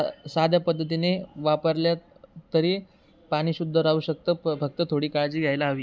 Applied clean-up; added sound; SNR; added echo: none; none; none; none.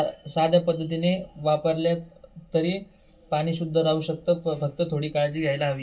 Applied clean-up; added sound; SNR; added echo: none; none; none; reverberation time 0.2 s.